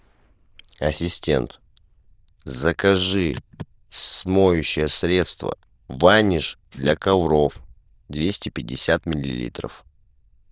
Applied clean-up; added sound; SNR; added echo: neural diffusion model UNIVERSE++.